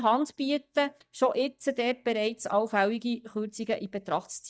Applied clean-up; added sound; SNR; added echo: neural mask model DeepFilterNet 3.